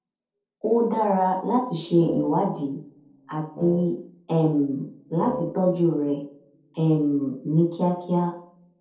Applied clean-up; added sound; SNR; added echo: neural separator model SepFormer DNS4.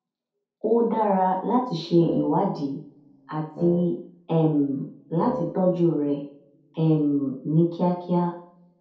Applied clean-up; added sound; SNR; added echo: none; Wind instrument, woodwind instrument; 11 dB; reverberation time 0.6 s.